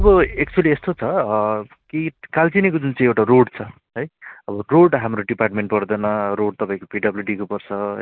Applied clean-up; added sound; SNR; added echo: none; Bass drum; 16 dB; none.